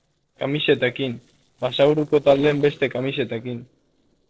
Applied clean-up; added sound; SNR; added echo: neural separator model SepFormer DNS4.